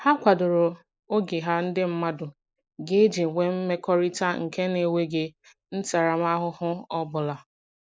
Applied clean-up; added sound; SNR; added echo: neural mask model Resemble Enhance denoiser.